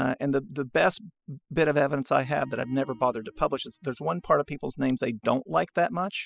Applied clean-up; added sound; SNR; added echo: classical method spectral subtraction.